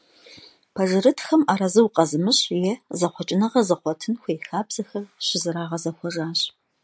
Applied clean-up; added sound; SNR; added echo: none; none; none; none.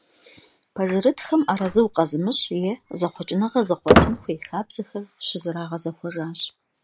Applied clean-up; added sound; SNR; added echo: none; Squeak; 1 dB; none.